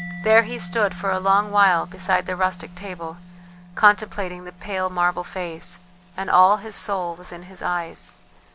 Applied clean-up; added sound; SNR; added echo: none; Mallet percussion; 17 dB; none.